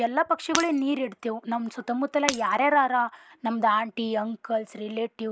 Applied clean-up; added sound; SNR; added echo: none; Shatter; 12 dB; none.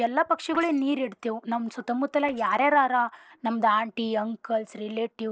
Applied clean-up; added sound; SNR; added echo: neural separator model SepFormer DNS4.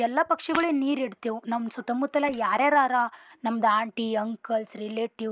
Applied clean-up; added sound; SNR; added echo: neural mask model Resemble Enhance denoiser.